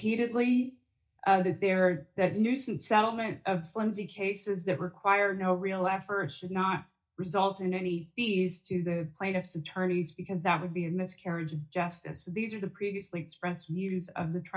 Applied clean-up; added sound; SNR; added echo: neural mask model DeepFilterNet 3.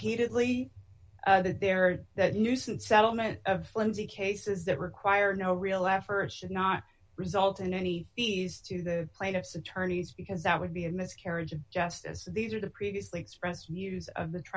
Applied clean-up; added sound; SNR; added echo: none; none; none; none.